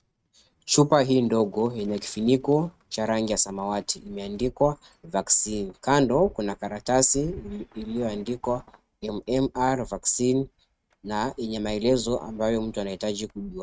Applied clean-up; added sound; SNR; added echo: neural mask model RNNoise.